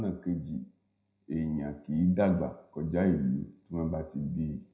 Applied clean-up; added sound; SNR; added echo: none; none; none; reverberation time 0.5 s.